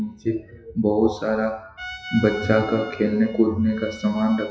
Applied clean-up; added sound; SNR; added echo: classical method WPE with log-MMSE.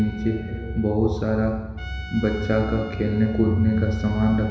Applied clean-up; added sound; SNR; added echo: none; Trumpet; 20 dB; reverberation time 1.1 s.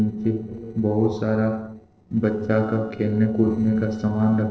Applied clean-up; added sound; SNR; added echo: neural separator model SepFormer DNS4.